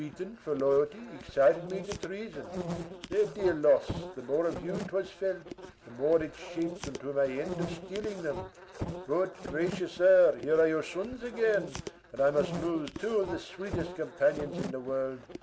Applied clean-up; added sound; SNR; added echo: none; Insect; 11 dB; none.